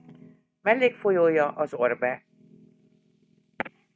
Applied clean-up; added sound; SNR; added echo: neural mask model RNNoise.